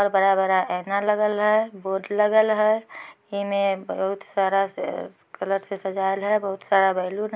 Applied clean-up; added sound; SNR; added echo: none; none; none; none.